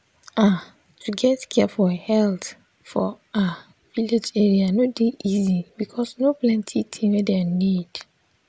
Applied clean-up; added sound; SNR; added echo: none; none; none; none.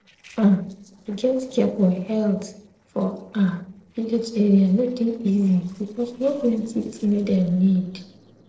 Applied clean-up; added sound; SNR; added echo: neural separator model SepFormer DNS4.